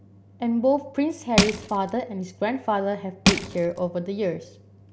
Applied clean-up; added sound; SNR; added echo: none; Crushing; -3 dB; none.